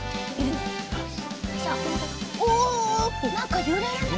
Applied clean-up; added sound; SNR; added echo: none; none; none; none.